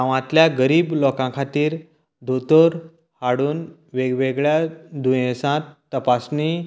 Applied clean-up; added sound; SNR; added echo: none; none; none; none.